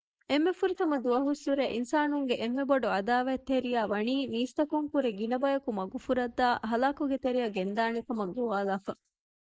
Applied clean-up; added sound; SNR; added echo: neural mask model Resemble Enhance denoiser.